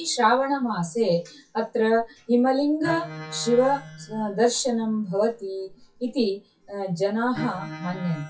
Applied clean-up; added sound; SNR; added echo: classical method WPE with log-MMSE.